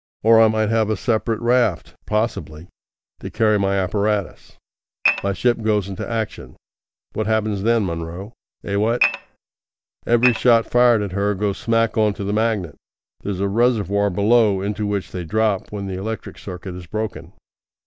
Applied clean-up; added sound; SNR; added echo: neural mask model DeepFilterNet 3.